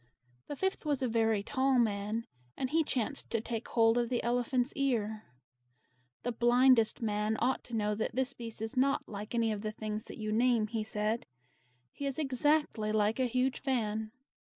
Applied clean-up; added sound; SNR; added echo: neural mask model Resemble Enhance denoiser.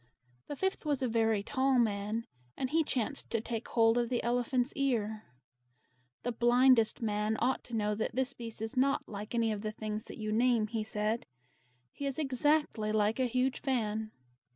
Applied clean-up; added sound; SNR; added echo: none; none; none; none.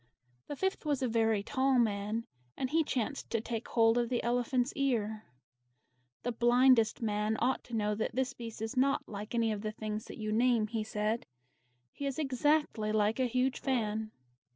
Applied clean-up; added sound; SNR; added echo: neural separator model SepFormer DNS4.